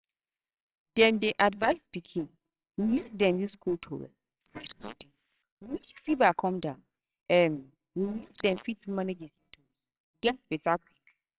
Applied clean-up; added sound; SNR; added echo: neural separator model SepFormer WHAMR!.